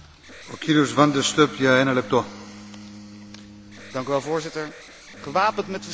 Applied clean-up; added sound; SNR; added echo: none; Alarm + Bowed string instrument; 18 dB; none.